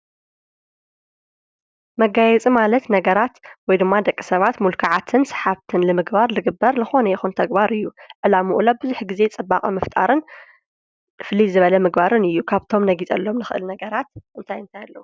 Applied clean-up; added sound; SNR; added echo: none; none; none; none.